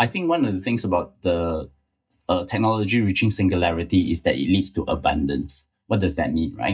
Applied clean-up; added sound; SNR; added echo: neural mask model DeepFilterNet 3.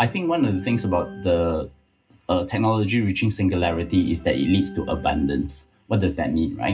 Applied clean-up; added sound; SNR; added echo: none; Organ; 18 dB; reverberation time 0.2 s.